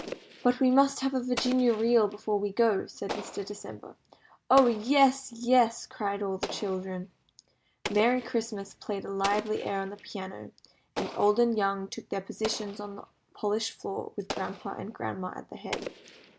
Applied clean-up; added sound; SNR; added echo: none; Explosion; 14 dB; none.